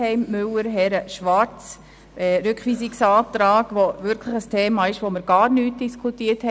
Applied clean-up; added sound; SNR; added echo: none; none; none; none.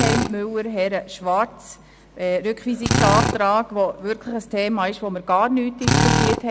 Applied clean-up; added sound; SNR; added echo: none; Drill; 2 dB; none.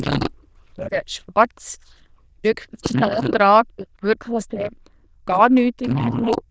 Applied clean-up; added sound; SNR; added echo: neural diffusion model UNIVERSE++.